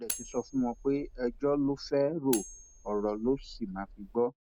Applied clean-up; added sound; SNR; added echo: none; Cutlery, silverware; 13 dB; none.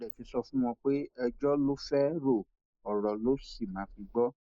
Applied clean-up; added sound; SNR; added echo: neural mask model Resemble Enhance denoiser.